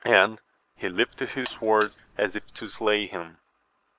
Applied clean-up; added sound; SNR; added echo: none; Alarm; 19 dB; none.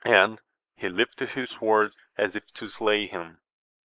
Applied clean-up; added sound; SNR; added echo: neural mask model Resemble Enhance denoiser.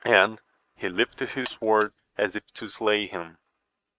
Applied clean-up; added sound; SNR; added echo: neural mask model RNNoise.